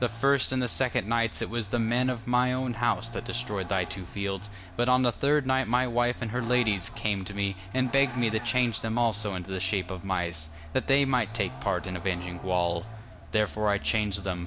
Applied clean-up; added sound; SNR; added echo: none; Vehicle; 14 dB; none.